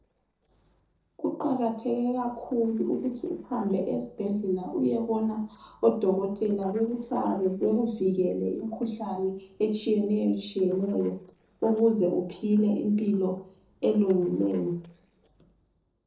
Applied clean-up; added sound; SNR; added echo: neural separator model SepFormer DNS4.